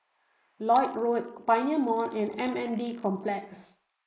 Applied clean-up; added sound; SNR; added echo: neural mask model Resemble Enhance denoiser.